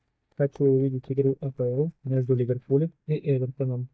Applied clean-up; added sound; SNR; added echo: neural mask model DeepFilterNet 3.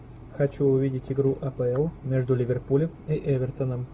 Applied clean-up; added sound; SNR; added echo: none; none; none; none.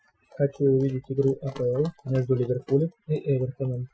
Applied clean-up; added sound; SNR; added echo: classical method Wiener filter.